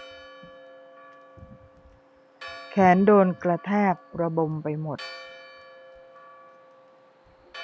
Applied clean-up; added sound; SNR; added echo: none; Church bell; 20 dB; none.